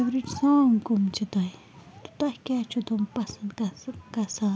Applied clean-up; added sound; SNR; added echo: none; none; none; none.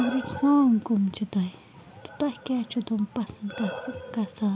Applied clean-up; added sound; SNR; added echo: none; Breathing; 16 dB; none.